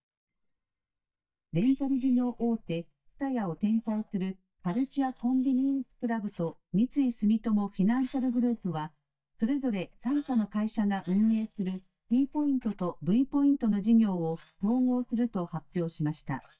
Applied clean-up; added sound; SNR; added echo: neural mask model DeepFilterNet 3.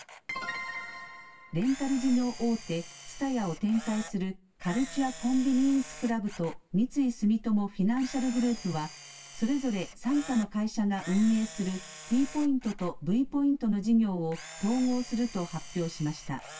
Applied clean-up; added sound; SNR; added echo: none; Camera; 18 dB; reverberation time 0.2 s.